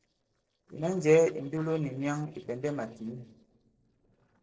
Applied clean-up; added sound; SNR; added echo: neural separator model SepFormer DNS4.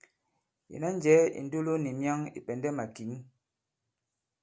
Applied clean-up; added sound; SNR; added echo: none; none; none; none.